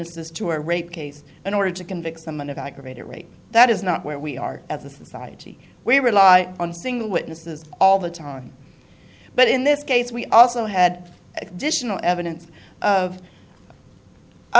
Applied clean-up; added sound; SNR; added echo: none; none; none; none.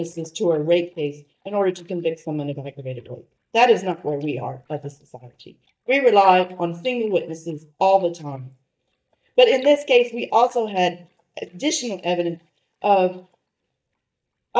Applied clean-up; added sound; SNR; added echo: neural mask model DeepFilterNet 3.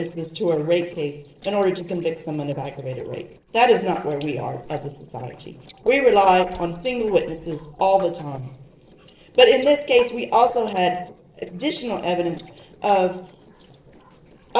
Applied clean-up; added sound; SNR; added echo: neural separator model SepFormer DNS4.